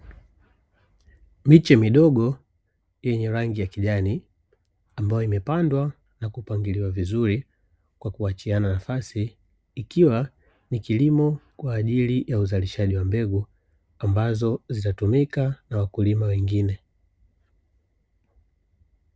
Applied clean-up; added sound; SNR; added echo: none; none; none; none.